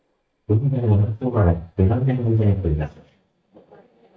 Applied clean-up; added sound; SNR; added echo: neural mask model DeepFilterNet 3.